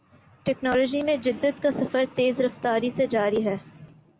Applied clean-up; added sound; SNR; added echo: none; none; none; none.